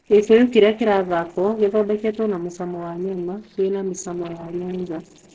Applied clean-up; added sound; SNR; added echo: neural separator model SepFormer DNS4.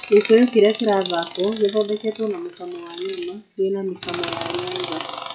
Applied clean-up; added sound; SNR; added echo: classical method WPE with log-MMSE.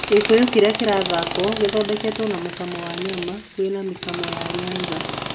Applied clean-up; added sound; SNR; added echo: none; Tools; 3 dB; reverberation time 0.2 s.